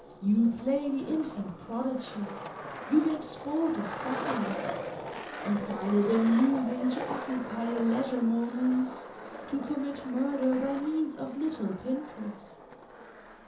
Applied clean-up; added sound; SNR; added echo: none; Skateboard; 10 dB; reverberation time 0.6 s.